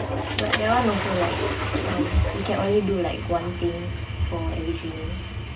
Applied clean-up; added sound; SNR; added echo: none; Toilet flush / Water; 6 dB; reverberation time 0.2 s.